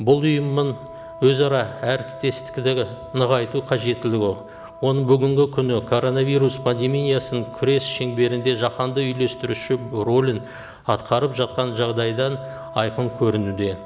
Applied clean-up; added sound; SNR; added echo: none; Wind instrument, woodwind instrument; 17 dB; none.